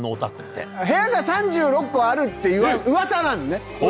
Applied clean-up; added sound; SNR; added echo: none; none; none; none.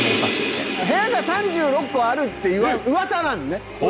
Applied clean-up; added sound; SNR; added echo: none; Crash cymbal; 6 dB; none.